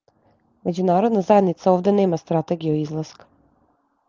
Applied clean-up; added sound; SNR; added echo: none; none; none; none.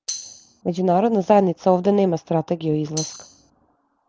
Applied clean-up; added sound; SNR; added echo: none; Tambourine; 12 dB; none.